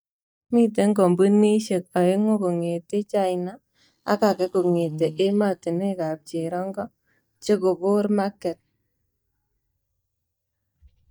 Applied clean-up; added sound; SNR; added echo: neural mask model DeepFilterNet 3.